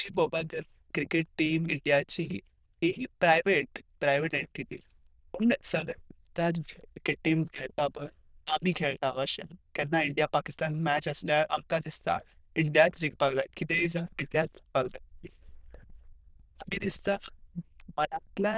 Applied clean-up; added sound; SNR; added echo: neural diffusion model UNIVERSE++.